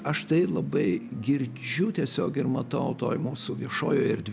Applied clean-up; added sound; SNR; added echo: none; none; none; none.